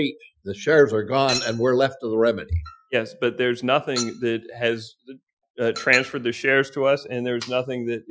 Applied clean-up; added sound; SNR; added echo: classical method Wiener filter.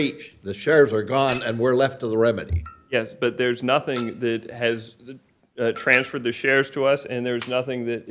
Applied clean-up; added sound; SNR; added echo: none; Chink, clink; 15 dB; none.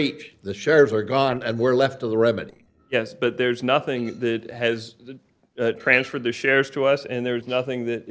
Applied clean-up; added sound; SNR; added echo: neural separator model SepFormer DNS4.